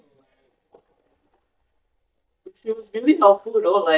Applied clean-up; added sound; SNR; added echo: neural mask model DeepFilterNet 3.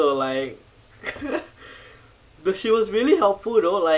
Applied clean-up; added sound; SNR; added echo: none; none; none; none.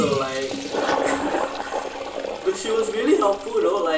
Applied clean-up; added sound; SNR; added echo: none; Toilet flush; 4 dB; reverberation time 0.3 s.